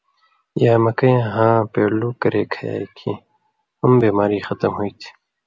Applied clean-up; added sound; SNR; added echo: none; none; none; none.